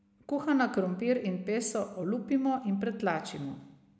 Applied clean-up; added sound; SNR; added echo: none; none; none; none.